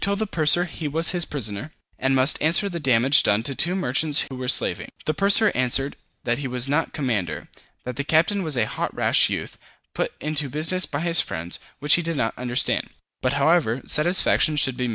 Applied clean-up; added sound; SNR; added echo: none; none; none; none.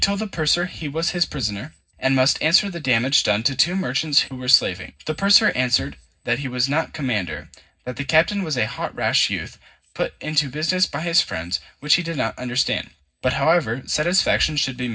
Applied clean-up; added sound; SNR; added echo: none; none; none; reverberation time 0.4 s.